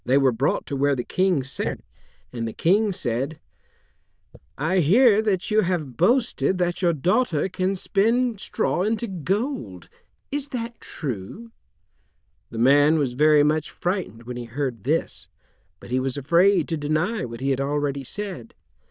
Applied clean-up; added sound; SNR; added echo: neural diffusion model UNIVERSE++.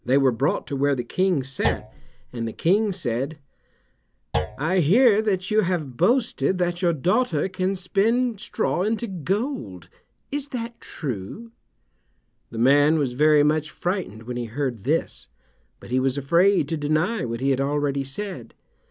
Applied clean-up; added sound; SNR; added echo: none; Thump, thud; 9 dB; none.